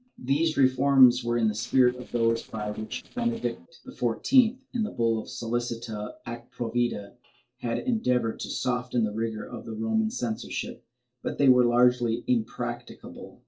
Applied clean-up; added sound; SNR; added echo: neural separator model SepFormer DNS4.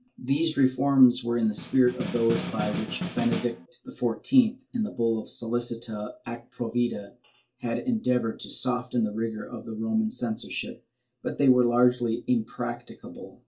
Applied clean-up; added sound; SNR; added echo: none; Snare drum; 6 dB; reverberation time 0.2 s.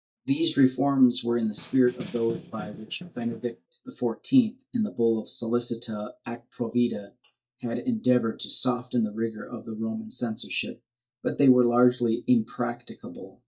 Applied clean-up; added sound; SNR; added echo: neural mask model DeepFilterNet 3.